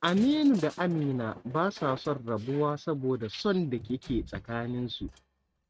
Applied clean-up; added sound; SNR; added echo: neural mask model RNNoise.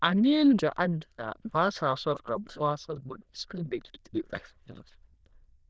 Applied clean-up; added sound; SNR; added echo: neural diffusion model UNIVERSE++.